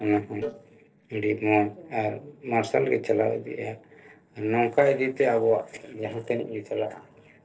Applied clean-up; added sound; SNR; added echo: neural separator model SepFormer DNS4.